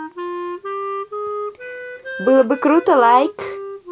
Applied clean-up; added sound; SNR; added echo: none; Wind instrument, woodwind instrument; 9 dB; none.